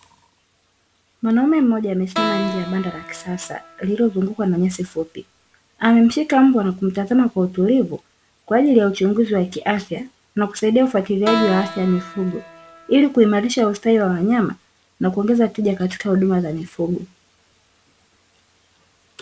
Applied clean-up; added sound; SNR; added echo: none; Keyboard (musical); 11 dB; none.